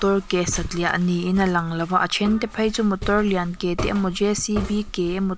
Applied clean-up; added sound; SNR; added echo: none; Walk, footsteps; 12 dB; none.